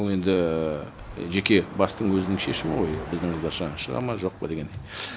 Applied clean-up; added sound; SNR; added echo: none; Car passing by / Traffic noise, roadway noise / Engine; 15 dB; none.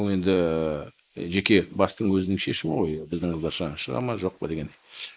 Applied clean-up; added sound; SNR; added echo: neural mask model Resemble Enhance denoiser.